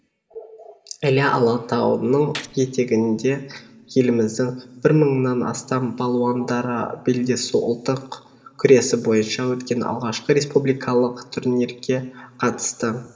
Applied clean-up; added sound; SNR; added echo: none; Gunshot, gunfire; 20 dB; reverberation time 2.2 s.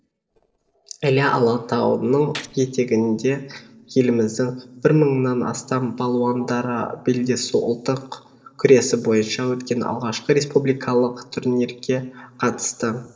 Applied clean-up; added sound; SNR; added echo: neural separator model SepFormer DNS4.